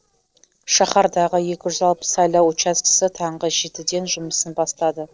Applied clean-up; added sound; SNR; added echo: neural separator model SepFormer DNS4.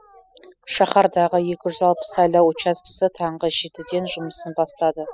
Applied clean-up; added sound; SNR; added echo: classical method spectral subtraction.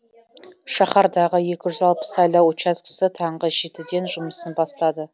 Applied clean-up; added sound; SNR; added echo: none; none; none; none.